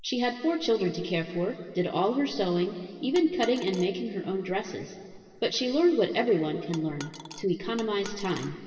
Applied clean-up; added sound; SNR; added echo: none; Coin (dropping); 17 dB; reverberation time 2.8 s.